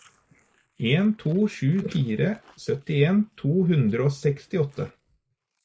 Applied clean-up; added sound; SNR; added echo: neural mask model Resemble Enhance denoiser.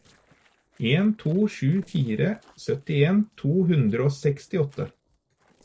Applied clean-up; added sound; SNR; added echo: neural separator model SepFormer DNS4.